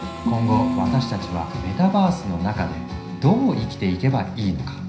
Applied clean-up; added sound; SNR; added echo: none; Harmonica; 18 dB; reverberation time 0.5 s.